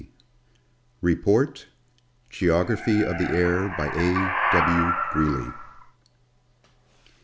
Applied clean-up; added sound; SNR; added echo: none; Animal; 2 dB; none.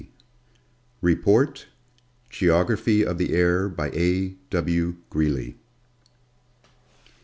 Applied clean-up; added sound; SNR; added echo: none; none; none; none.